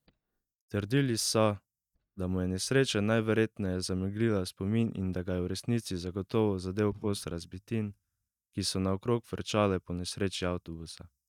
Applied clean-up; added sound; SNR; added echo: neural mask model DeepFilterNet 3.